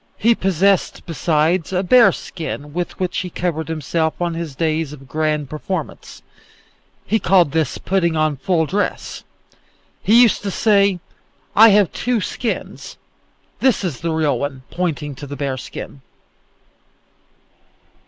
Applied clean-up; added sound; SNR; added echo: none; none; none; none.